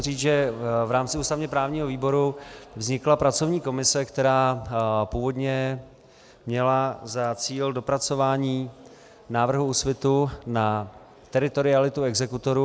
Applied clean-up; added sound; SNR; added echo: none; none; none; none.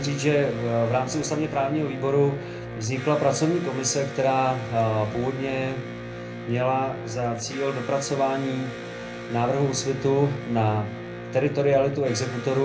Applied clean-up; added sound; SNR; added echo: none; Electric guitar; 10 dB; reverberation time 0.3 s.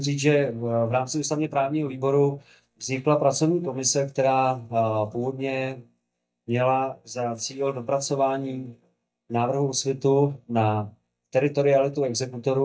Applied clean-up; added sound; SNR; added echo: neural mask model DeepFilterNet 3.